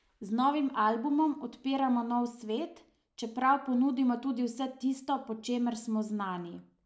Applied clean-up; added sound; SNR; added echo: none; none; none; none.